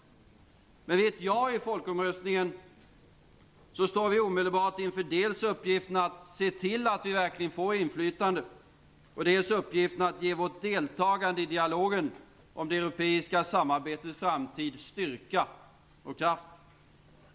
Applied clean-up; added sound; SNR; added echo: none; none; none; none.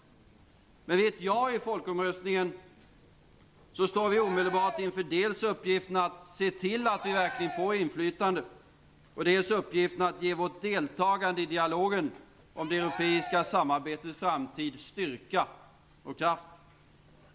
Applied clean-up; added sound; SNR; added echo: none; Cheering; 12 dB; none.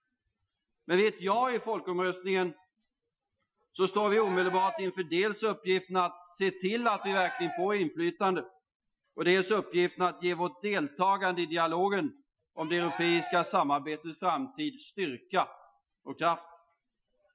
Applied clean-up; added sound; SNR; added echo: classical method Wiener filter.